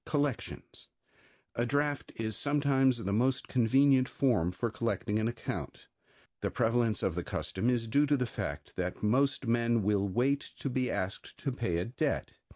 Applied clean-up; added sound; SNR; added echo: none; none; none; none.